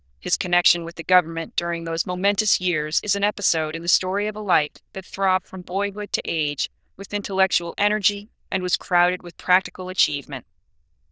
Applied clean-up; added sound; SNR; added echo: neural diffusion model UNIVERSE++.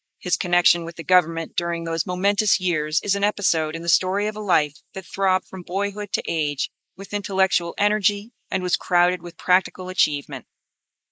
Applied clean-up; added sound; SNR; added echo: neural mask model Resemble Enhance denoiser.